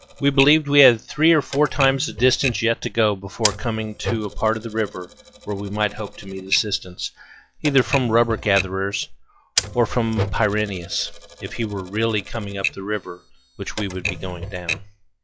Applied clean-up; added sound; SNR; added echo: classical method log-MMSE.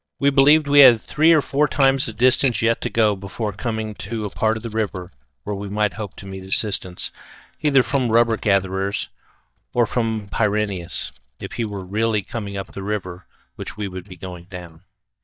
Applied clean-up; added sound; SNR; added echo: neural mask model DeepFilterNet 3.